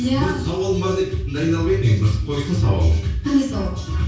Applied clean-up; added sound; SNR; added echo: none; none; none; reverberation time 0.6 s.